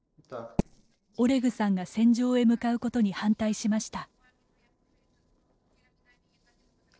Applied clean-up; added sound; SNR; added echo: neural separator model SepFormer DNS4.